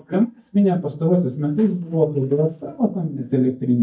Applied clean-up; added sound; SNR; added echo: neural mask model DeepFilterNet 3.